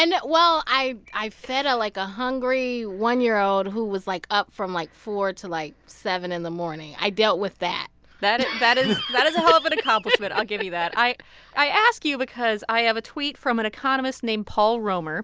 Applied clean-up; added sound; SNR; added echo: none; none; none; none.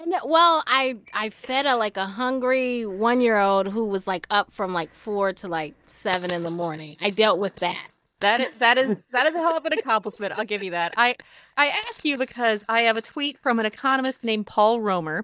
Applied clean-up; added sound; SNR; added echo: neural mask model DeepFilterNet 3.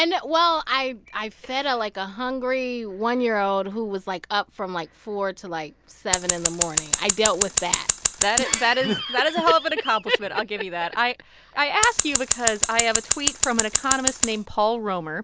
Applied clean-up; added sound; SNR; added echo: none; Scissors; -1 dB; none.